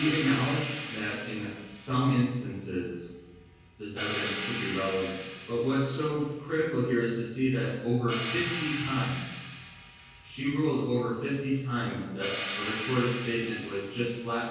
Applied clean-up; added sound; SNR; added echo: none; Hi-hat; 7 dB; reverberation time 1.3 s.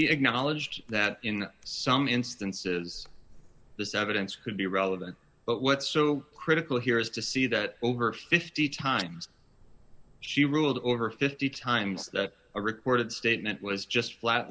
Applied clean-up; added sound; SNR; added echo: none; none; none; none.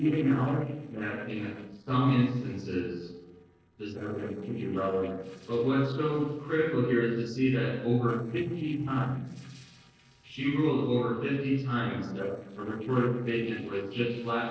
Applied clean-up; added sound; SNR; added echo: neural separator model SepFormer DNS4.